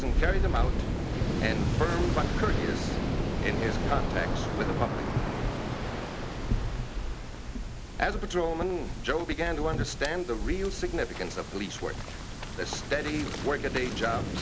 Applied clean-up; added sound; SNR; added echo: none; Waves, surf; -2 dB; none.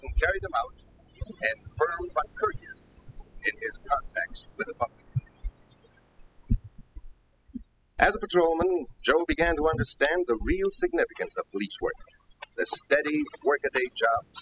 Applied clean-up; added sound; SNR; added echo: classical method spectral subtraction.